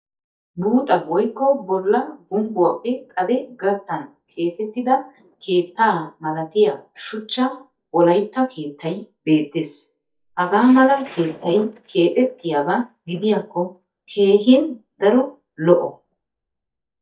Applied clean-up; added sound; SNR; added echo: neural mask model DeepFilterNet 3.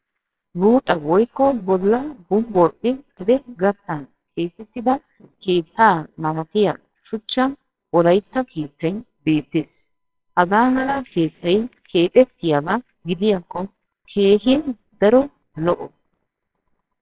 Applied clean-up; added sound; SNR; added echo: neural separator model SepFormer WHAMR!.